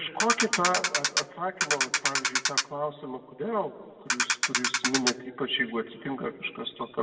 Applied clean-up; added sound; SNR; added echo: none; Ratchet, pawl; -4 dB; reverberation time 1.1 s.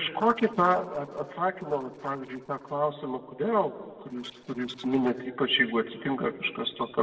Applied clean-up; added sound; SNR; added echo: neural separator model SepFormer DNS4.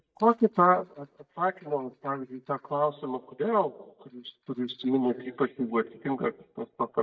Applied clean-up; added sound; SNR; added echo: neural mask model DeepFilterNet 3.